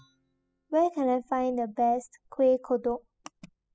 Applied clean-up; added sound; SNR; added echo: classical method spectral subtraction.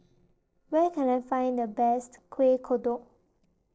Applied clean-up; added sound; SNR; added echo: neural separator model SepFormer DNS4.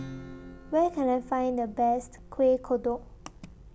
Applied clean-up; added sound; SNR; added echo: none; Acoustic guitar / Strum; 19 dB; none.